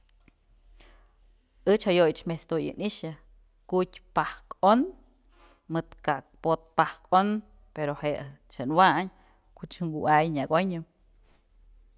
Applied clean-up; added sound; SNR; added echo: none; none; none; none.